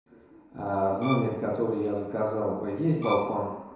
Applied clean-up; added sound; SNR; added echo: none; Bowed string instrument; 9 dB; reverberation time 1.0 s.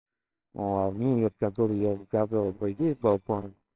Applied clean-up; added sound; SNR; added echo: neural separator model SepFormer WHAMR!.